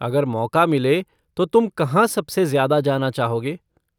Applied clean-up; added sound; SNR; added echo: none; none; none; none.